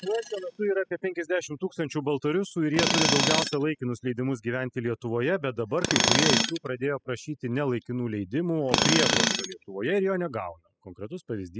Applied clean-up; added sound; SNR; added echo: classical method spectral subtraction.